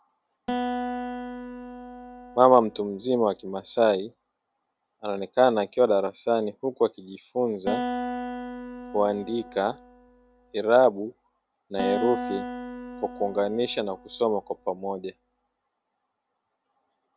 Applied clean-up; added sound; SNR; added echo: none; Acoustic guitar; 8 dB; none.